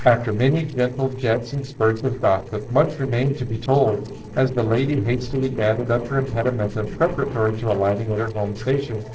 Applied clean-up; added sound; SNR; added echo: neural separator model SepFormer DNS4.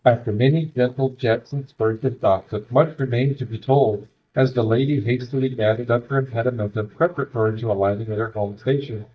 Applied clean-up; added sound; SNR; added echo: neural mask model DeepFilterNet 3.